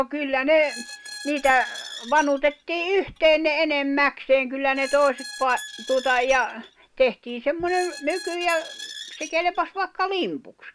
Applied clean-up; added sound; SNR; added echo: none; Squeak; 16 dB; none.